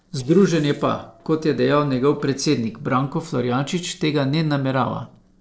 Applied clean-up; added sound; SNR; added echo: neural separator model SepFormer DNS4.